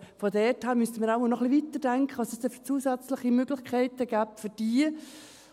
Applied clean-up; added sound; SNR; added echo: none; none; none; none.